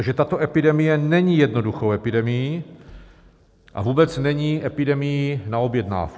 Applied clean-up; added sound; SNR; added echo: none; none; none; none.